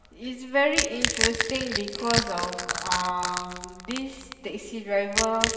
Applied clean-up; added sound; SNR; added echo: none; Crack / Crushing; 1 dB; reverberation time 1.9 s.